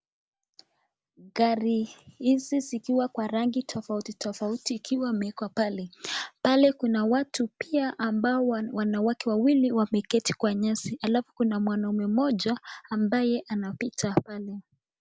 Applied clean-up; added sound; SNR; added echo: none; none; none; none.